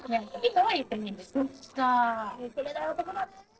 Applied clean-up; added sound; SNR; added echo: neural separator model SepFormer DNS4.